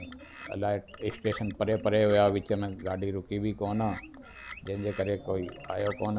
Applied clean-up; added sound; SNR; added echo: none; Bird; 18 dB; none.